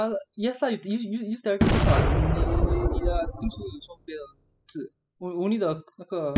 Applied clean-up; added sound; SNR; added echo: classical method spectral subtraction.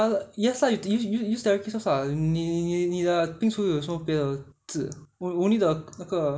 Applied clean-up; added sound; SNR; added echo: none; none; none; none.